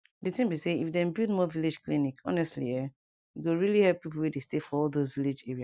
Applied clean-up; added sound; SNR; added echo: none; none; none; none.